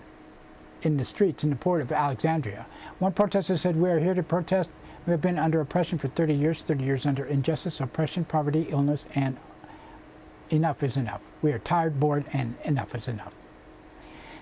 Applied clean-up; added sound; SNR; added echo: none; none; none; none.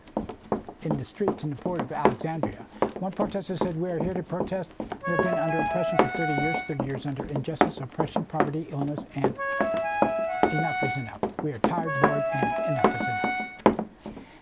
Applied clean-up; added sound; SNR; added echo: none; Run + Wind instrument, woodwind instrument; -4 dB; none.